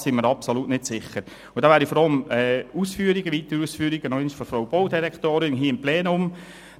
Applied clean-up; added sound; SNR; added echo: none; none; none; none.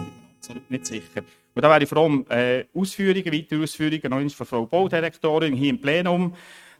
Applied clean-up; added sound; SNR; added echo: neural mask model RNNoise.